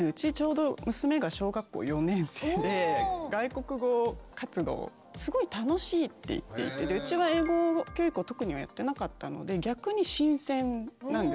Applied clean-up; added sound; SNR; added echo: none; none; none; none.